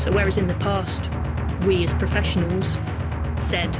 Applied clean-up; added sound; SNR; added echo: none; Drum; -2 dB; none.